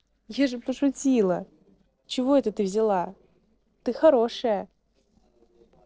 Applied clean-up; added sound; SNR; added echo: neural separator model SepFormer DNS4.